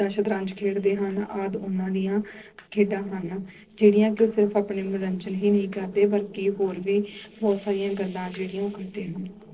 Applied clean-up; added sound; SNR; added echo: neural separator model SepFormer DNS4.